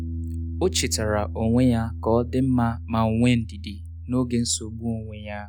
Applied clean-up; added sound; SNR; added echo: none; Piano; 9 dB; none.